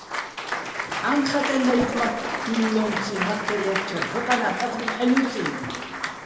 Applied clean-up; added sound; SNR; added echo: none; Applause / Cheering; 4 dB; reverberation time 1.9 s.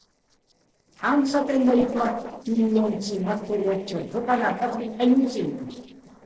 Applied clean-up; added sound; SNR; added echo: neural separator model SepFormer DNS4.